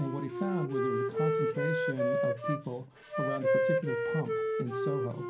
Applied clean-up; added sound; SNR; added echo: none; Wind instrument, woodwind instrument; -4 dB; reverberation time 0.3 s.